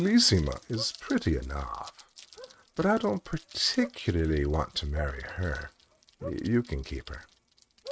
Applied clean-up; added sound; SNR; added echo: neural mask model RNNoise.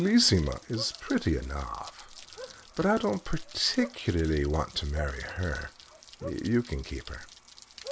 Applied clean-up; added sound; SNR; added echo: none; Bark + Rain; 17 dB; none.